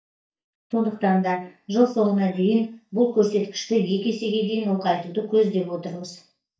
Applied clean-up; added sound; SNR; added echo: neural mask model DeepFilterNet 3.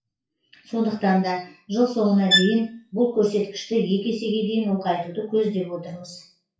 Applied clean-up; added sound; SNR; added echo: classical method WPE with log-MMSE.